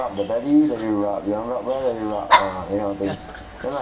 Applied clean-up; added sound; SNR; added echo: none; Dog; 4 dB; reverberation time 0.7 s.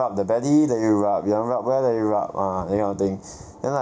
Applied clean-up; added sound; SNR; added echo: none; none; none; none.